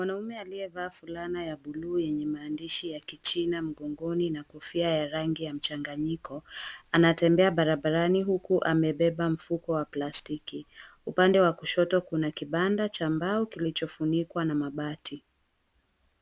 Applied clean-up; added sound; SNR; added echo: none; none; none; none.